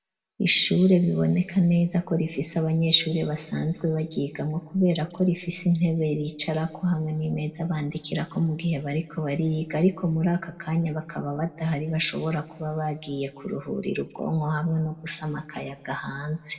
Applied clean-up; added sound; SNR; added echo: none; none; none; reverberation time 1.3 s.